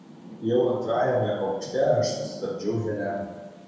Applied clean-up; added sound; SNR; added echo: none; Rain; 17 dB; reverberation time 1.2 s.